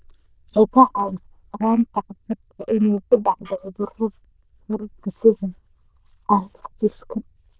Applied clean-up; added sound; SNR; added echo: neural diffusion model UNIVERSE++.